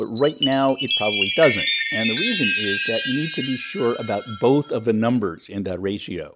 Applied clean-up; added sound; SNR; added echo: none; Chime; 0 dB; none.